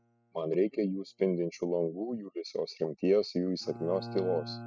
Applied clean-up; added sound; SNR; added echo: classical method spectral subtraction.